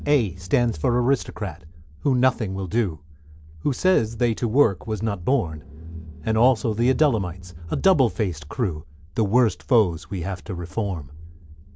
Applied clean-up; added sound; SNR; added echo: none; Engine / Car; 15 dB; none.